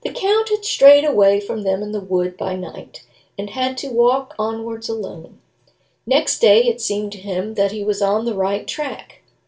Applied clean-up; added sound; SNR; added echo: none; none; none; reverberation time 0.2 s.